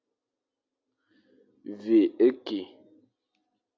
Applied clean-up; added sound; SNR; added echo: none; none; none; none.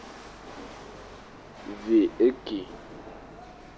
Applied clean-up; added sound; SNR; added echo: none; Rattle / Chatter / Hiss / Engine / Mechanisms; 15 dB; none.